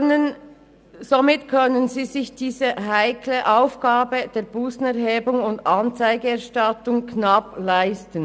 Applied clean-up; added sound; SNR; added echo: none; none; none; none.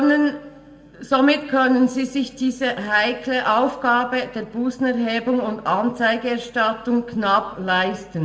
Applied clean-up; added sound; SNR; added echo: none; none; none; reverberation time 1.0 s.